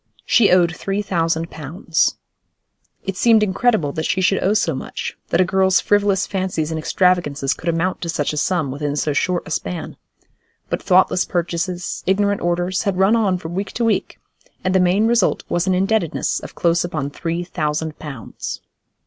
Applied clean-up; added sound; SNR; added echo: none; none; none; none.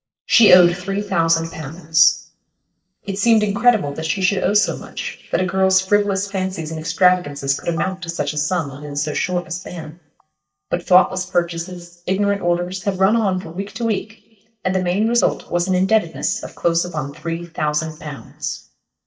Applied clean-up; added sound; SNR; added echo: neural mask model DeepFilterNet 3.